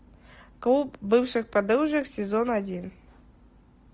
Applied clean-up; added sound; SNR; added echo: none; none; none; none.